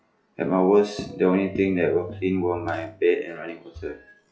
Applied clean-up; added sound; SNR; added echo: classical method log-MMSE.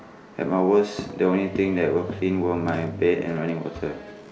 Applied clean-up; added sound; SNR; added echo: none; Bowed string instrument + Walk, footsteps; 13 dB; none.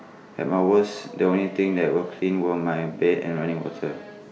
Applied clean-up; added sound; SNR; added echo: none; none; none; none.